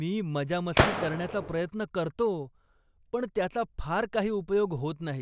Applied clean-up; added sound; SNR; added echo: none; Gunshot, gunfire; -1 dB; none.